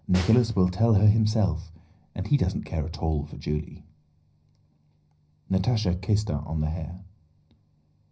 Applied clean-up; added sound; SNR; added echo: none; Snare drum; 19 dB; reverberation time 0.4 s.